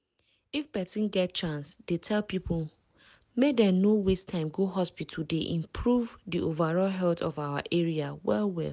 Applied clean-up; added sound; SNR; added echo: none; none; none; none.